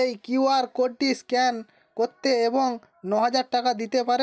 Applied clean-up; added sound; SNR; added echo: none; none; none; none.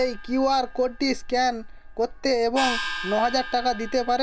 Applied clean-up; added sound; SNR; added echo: none; Gong; 9 dB; none.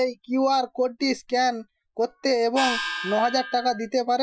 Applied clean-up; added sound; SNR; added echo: classical method Wiener filter.